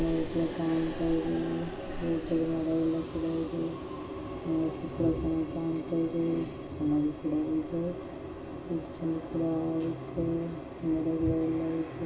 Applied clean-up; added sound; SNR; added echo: none; Subway, metro, underground; 15 dB; reverberation time 0.1 s.